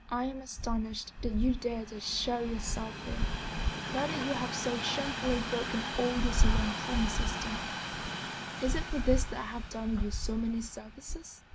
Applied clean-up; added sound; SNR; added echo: none; Train; 7 dB; none.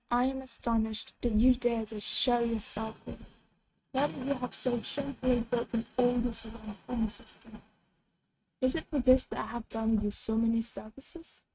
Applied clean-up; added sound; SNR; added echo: neural mask model RNNoise.